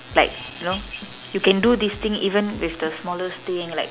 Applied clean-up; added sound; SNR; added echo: none; Drum kit; 19 dB; none.